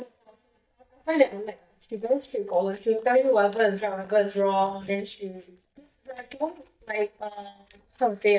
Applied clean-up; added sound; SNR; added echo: neural mask model DeepFilterNet 3.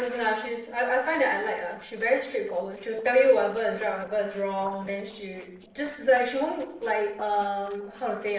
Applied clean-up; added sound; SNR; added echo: neural separator model SepFormer DNS4.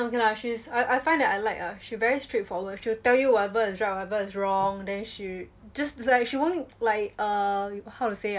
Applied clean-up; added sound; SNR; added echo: none; none; none; none.